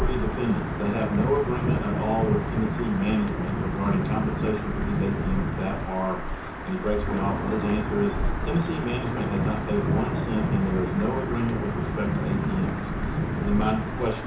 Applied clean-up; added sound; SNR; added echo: none; Thunder / Wind / Rain; 0 dB; reverberation time 0.6 s.